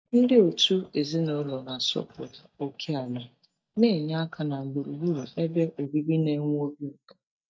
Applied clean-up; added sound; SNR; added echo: neural mask model DeepFilterNet 3.